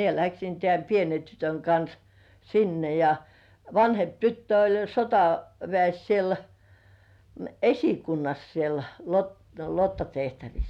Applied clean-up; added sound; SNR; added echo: none; none; none; none.